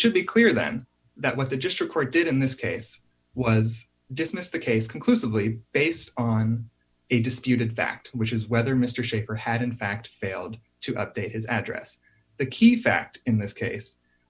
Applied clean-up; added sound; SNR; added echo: none; none; none; none.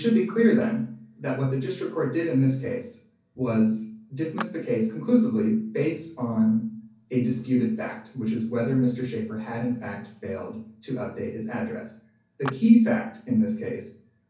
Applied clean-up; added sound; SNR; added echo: none; Clapping; 17 dB; reverberation time 0.6 s.